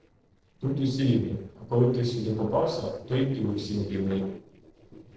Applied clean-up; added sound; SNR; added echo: neural separator model SepFormer DNS4.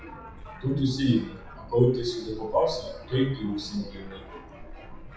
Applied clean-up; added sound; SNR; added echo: classical method WPE with log-MMSE.